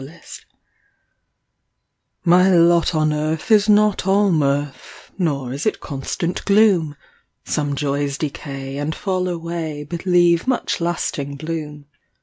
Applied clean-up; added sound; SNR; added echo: none; none; none; none.